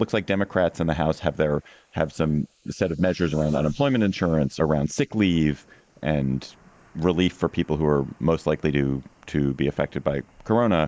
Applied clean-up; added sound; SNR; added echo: neural mask model Resemble Enhance denoiser.